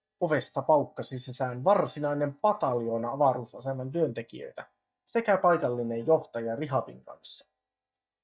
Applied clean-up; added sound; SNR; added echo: neural mask model DeepFilterNet 3.